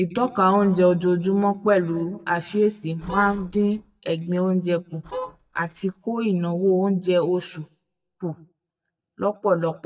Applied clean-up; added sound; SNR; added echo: neural mask model DeepFilterNet 3.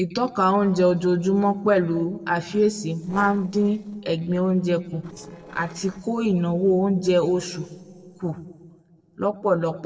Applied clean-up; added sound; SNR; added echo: neural separator model SepFormer DNS4.